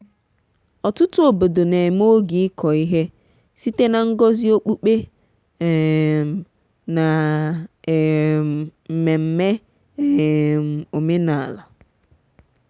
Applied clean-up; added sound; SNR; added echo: none; none; none; none.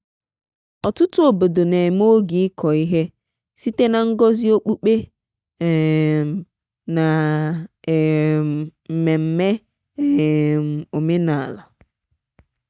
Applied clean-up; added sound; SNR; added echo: neural mask model DeepFilterNet 3.